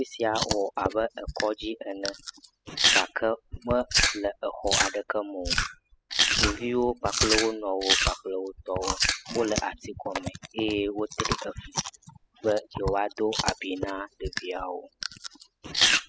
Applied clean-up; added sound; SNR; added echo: classical method spectral subtraction.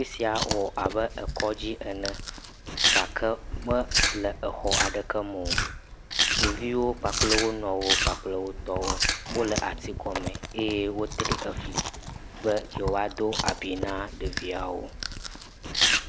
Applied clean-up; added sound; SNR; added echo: none; Chewing, mastication; -1 dB; none.